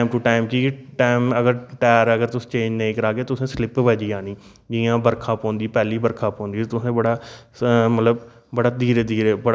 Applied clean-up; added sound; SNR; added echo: none; none; none; none.